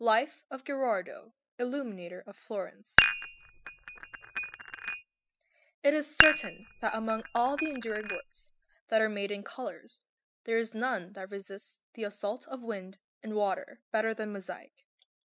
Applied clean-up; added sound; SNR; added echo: classical method spectral subtraction.